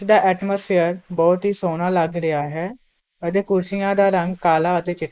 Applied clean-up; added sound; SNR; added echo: neural mask model Resemble Enhance denoiser.